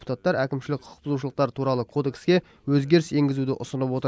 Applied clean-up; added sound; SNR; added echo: none; none; none; none.